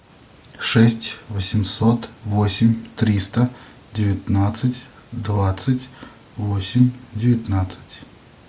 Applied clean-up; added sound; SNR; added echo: none; none; none; none.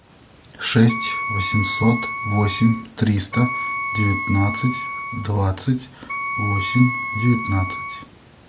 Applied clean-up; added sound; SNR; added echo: none; Wind instrument, woodwind instrument; 6 dB; none.